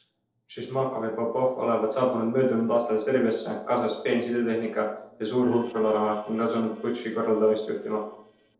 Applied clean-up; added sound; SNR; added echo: neural separator model SepFormer DNS4.